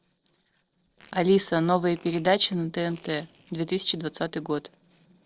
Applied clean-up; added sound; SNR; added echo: neural separator model SepFormer DNS4.